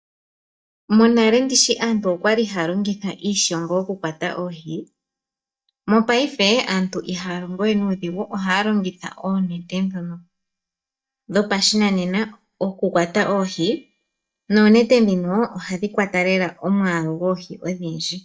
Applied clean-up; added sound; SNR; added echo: neural mask model DeepFilterNet 3.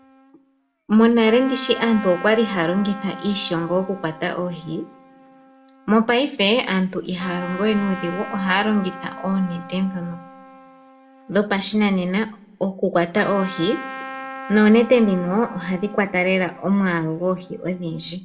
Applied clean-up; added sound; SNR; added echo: none; Trumpet; 16 dB; reverberation time 0.4 s.